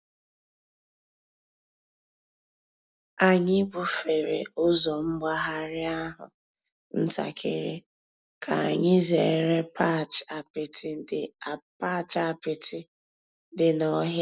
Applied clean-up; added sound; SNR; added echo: none; none; none; none.